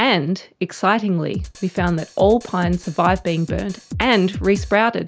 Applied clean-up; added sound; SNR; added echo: none; Drum kit; 11 dB; none.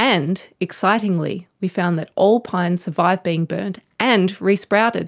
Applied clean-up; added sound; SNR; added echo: none; none; none; none.